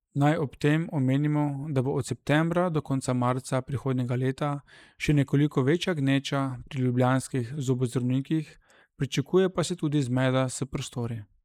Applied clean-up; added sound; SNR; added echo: neural mask model Resemble Enhance denoiser.